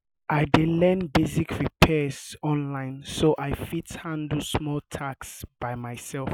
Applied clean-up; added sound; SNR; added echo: none; none; none; none.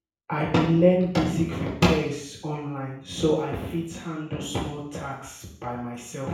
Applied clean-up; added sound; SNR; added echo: none; none; none; reverberation time 0.6 s.